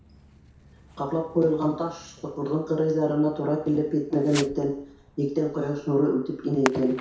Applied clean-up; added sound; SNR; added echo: none; Fireworks; 16 dB; reverberation time 0.6 s.